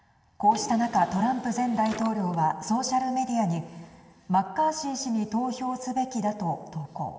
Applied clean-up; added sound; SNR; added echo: none; Drawer open or close; 17 dB; reverberation time 2.2 s.